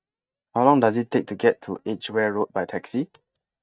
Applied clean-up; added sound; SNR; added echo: neural mask model DeepFilterNet 3.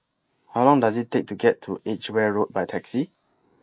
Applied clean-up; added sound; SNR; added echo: neural mask model Resemble Enhance denoiser.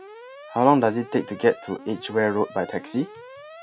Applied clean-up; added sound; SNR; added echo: classical method log-MMSE.